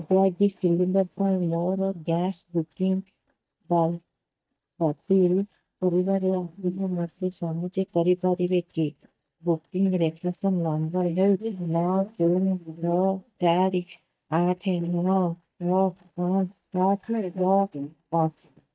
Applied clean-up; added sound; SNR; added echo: neural mask model DeepFilterNet 3.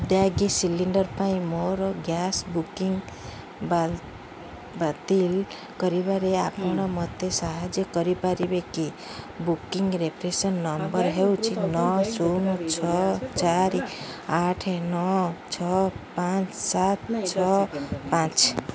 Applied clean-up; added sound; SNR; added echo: none; none; none; none.